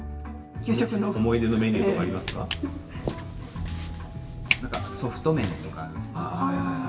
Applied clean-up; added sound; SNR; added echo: none; Walk, footsteps; 6 dB; reverberation time 1.2 s.